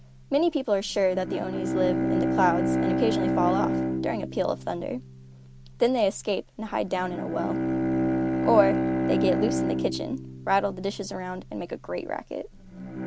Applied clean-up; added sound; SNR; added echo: none; Bowed string instrument; 1 dB; none.